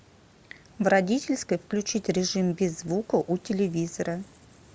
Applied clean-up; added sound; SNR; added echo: none; none; none; none.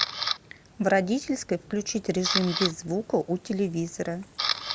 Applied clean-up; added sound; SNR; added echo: none; Camera; 6 dB; none.